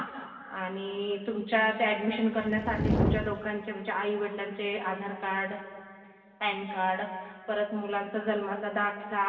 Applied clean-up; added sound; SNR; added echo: none; Fire; 0 dB; reverberation time 2.7 s.